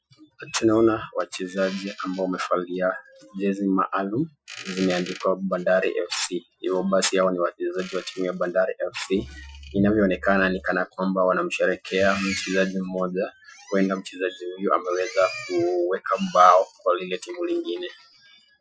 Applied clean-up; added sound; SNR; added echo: classical method Wiener filter.